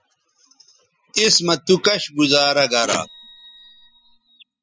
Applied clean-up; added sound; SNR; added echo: classical method spectral subtraction.